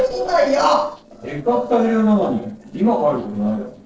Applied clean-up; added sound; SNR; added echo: neural separator model SepFormer DNS4.